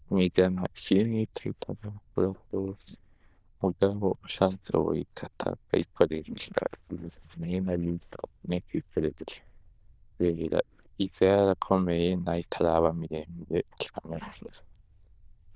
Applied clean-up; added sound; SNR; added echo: neural diffusion model UNIVERSE++.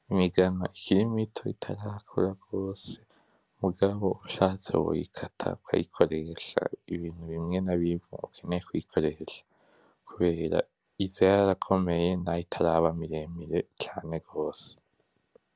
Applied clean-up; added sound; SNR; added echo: none; none; none; none.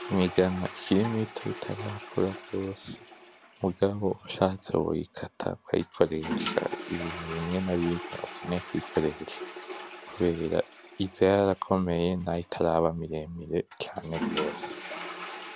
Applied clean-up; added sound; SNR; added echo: none; Toilet flush; 11 dB; none.